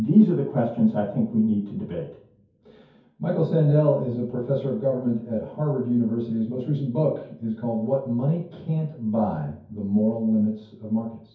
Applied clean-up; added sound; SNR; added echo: none; none; none; reverberation time 0.6 s.